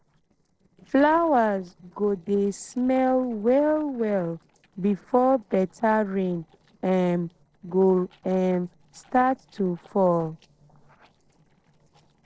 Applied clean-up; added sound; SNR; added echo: neural separator model SepFormer DNS4.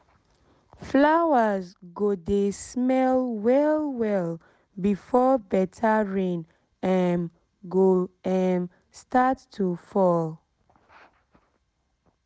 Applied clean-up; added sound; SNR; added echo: none; none; none; none.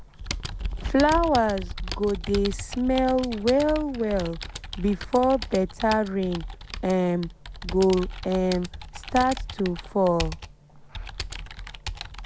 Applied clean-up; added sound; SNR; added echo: none; Computer keyboard; 9 dB; none.